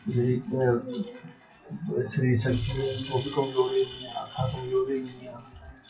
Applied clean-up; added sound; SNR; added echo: classical method WPE with log-MMSE.